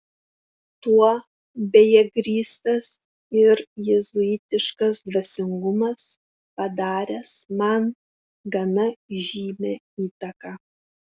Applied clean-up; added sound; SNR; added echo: none; none; none; none.